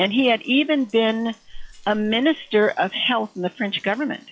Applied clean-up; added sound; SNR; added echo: classical method log-MMSE.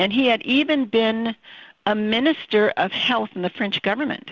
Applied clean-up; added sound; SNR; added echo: none; none; none; none.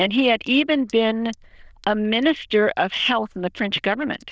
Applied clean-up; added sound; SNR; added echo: neural diffusion model UNIVERSE++.